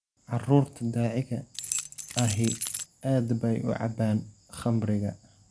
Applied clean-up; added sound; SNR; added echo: none; Rattle / Keys jangling; 1 dB; none.